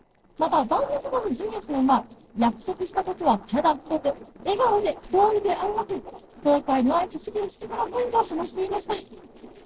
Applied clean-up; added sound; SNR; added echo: neural separator model SepFormer DNS4.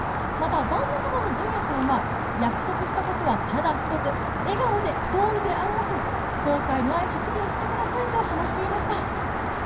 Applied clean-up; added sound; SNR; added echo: none; Rain; -1 dB; reverberation time 0.3 s.